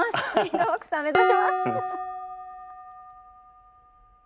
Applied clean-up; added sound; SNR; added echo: none; Dishes, pots, and pans; 0 dB; none.